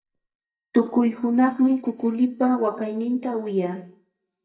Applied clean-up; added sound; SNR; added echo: neural mask model DeepFilterNet 3.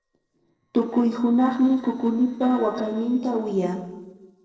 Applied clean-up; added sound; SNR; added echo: neural separator model SepFormer DNS4.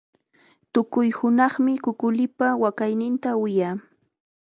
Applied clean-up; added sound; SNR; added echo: none; none; none; none.